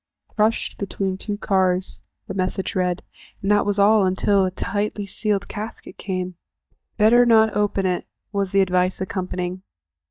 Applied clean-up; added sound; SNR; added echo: neural mask model DeepFilterNet 3.